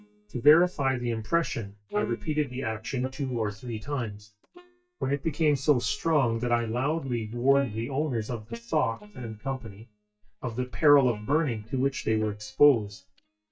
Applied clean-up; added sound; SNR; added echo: neural mask model DeepFilterNet 3.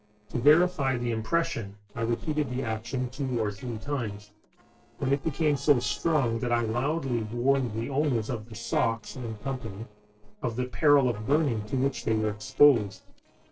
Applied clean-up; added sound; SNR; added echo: neural separator model SepFormer DNS4.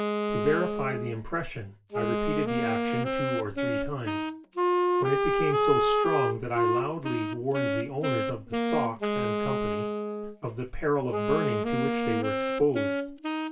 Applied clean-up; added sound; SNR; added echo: none; Wind instrument, woodwind instrument; -3 dB; reverberation time 0.2 s.